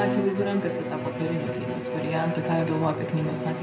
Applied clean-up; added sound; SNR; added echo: none; Bowed string instrument; 2 dB; reverberation time 0.9 s.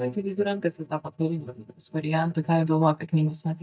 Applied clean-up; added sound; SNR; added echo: neural mask model DeepFilterNet 3.